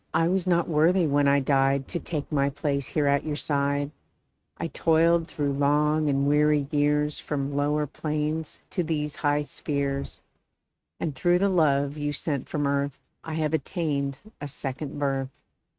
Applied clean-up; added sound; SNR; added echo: neural mask model RNNoise.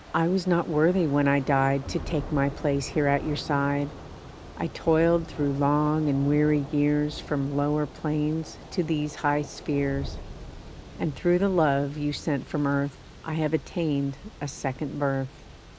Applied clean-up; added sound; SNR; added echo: none; Thunder / Rain; 15 dB; none.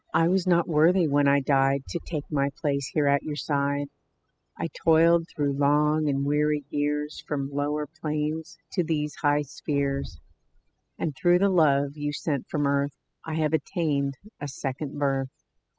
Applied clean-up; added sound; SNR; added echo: classical method spectral subtraction.